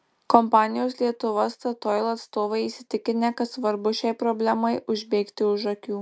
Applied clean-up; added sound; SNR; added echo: none; none; none; none.